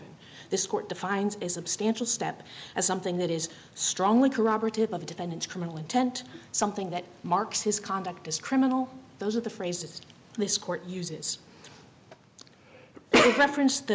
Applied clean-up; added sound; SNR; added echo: none; none; none; none.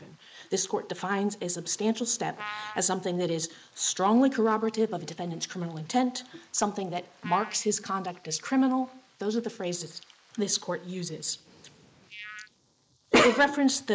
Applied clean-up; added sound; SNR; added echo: neural mask model Resemble Enhance denoiser.